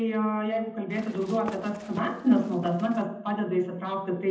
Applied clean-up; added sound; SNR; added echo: none; Run; 17 dB; reverberation time 0.8 s.